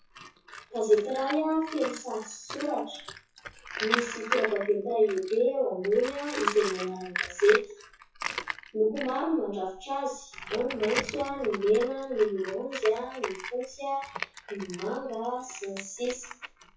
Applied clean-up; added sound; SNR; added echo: classical method WPE with log-MMSE.